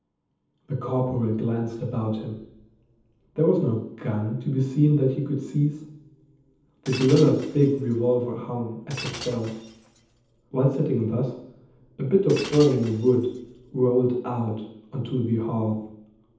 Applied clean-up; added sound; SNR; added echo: none; Shatter; 16 dB; reverberation time 0.8 s.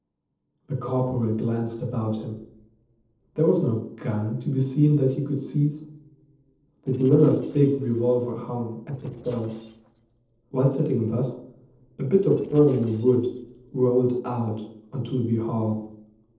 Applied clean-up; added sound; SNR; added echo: neural separator model SepFormer DNS4.